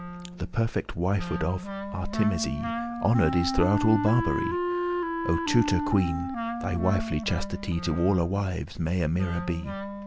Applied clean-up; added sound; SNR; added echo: none; Wind instrument, woodwind instrument; 5 dB; none.